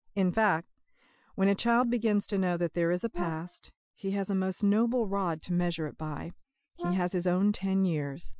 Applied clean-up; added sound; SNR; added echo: classical method Wiener filter.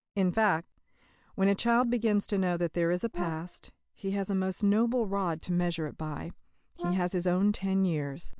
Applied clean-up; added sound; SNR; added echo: neural mask model DeepFilterNet 3.